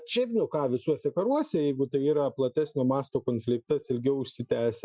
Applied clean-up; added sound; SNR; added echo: classical method Wiener filter.